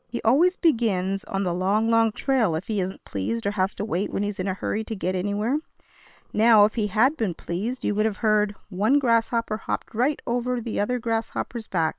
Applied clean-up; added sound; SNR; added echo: neural separator model SepFormer WHAM!.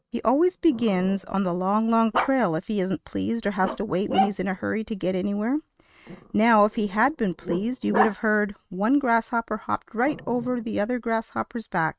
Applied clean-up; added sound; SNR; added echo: neural mask model RNNoise.